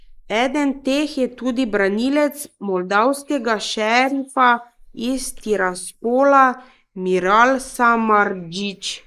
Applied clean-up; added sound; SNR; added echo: neural mask model Resemble Enhance denoiser.